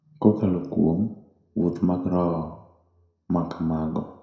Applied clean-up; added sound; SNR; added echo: none; none; none; reverberation time 0.6 s.